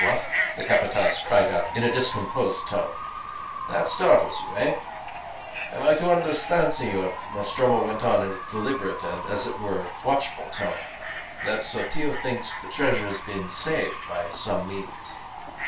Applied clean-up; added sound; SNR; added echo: none; Bird / Fowl; 7 dB; reverberation time 0.3 s.